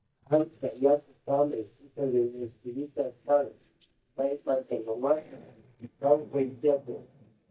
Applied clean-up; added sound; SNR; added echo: neural mask model DeepFilterNet 3.